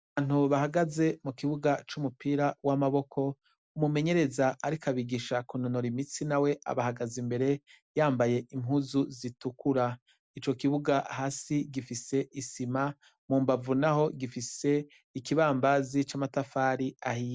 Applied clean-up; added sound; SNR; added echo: none; none; none; none.